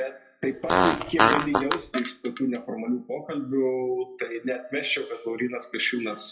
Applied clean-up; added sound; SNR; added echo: classical method WPE with log-MMSE.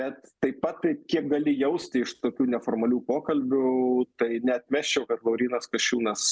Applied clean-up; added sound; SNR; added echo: none; none; none; none.